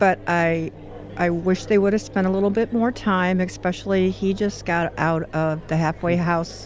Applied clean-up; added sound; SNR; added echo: none; Engine; 18 dB; none.